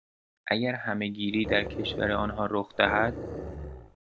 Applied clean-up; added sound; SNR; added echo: none; Growling; 8 dB; none.